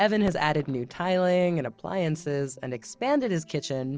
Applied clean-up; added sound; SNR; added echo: neural separator model SepFormer DNS4.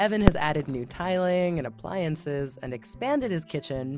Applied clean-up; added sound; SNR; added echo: none; Fireworks; 3 dB; none.